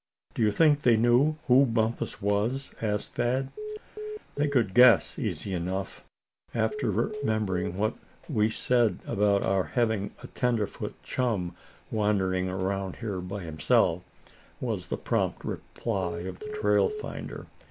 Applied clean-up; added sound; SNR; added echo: none; Telephone; 10 dB; none.